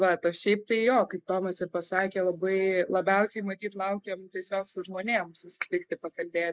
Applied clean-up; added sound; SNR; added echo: neural mask model Resemble Enhance denoiser.